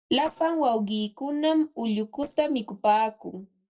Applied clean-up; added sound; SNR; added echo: neural separator model SepFormer DNS4.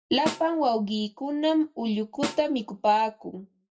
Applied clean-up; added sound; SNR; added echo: none; Snare drum; 12 dB; reverberation time 0.1 s.